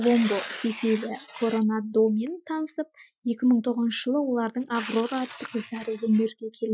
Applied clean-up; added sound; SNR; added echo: classical method Wiener filter.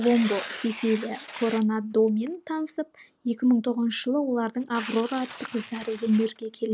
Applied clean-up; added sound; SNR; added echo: none; Tearing; 14 dB; none.